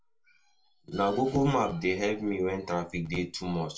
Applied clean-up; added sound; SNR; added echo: none; none; none; reverberation time 0.2 s.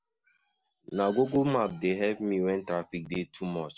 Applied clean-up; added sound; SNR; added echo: none; none; none; none.